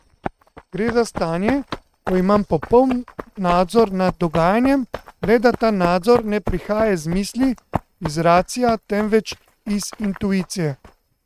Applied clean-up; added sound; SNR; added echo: neural mask model RNNoise.